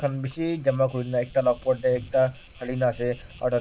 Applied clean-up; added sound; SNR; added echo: neural mask model Resemble Enhance denoiser.